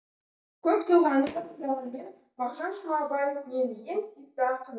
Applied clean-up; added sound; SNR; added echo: neural mask model DeepFilterNet 3.